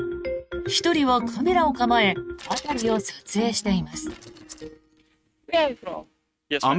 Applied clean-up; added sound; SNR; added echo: neural mask model RNNoise.